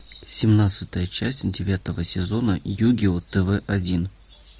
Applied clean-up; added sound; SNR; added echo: none; none; none; none.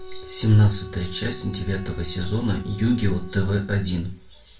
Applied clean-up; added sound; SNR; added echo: none; Wind instrument, woodwind instrument; 18 dB; reverberation time 0.3 s.